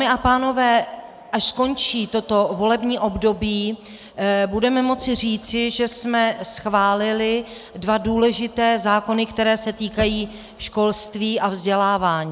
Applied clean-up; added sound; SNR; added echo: none; none; none; none.